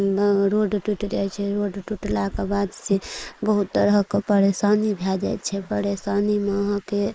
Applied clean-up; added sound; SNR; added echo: neural mask model Resemble Enhance denoiser.